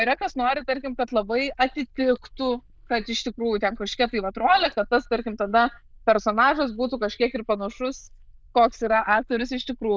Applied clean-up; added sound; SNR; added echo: neural diffusion model UNIVERSE++.